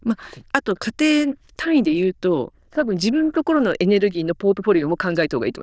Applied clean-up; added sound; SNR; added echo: neural diffusion model UNIVERSE++.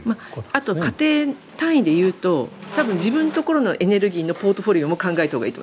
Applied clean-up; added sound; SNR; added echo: none; Squeak; 17 dB; none.